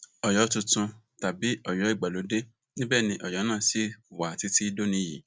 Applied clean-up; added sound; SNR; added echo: none; none; none; none.